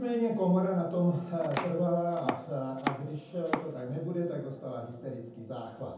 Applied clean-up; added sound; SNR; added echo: none; Domestic sounds, home sounds; 7 dB; reverberation time 0.7 s.